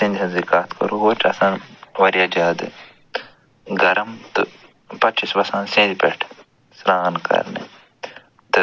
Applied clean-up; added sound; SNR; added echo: none; none; none; none.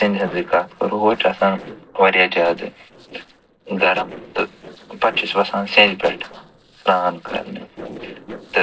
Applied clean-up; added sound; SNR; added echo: neural separator model SepFormer DNS4.